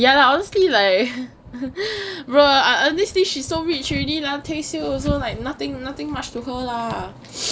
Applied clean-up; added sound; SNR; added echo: none; none; none; none.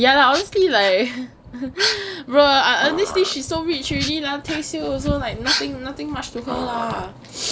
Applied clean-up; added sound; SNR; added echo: none; Dog; 10 dB; none.